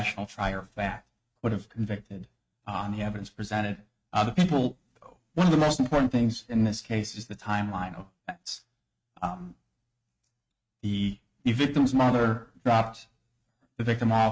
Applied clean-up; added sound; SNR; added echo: neural mask model RNNoise.